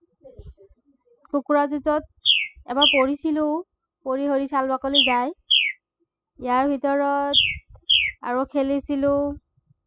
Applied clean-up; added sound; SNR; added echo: classical method spectral subtraction.